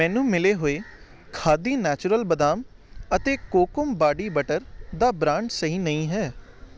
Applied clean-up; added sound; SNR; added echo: none; none; none; none.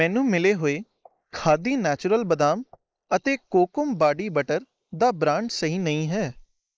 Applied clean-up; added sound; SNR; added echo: neural mask model Resemble Enhance denoiser.